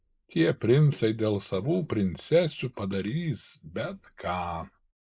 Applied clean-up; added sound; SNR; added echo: neural mask model Resemble Enhance denoiser.